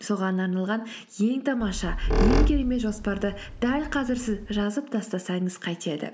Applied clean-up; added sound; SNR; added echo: none; Squeak; -1 dB; none.